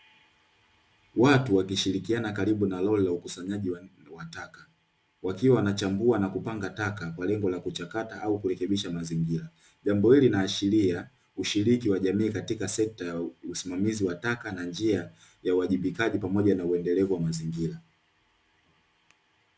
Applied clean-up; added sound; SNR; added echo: none; none; none; none.